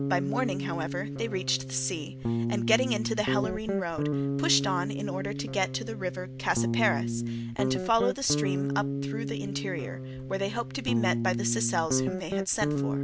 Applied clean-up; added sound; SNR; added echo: none; Guitar; 0 dB; none.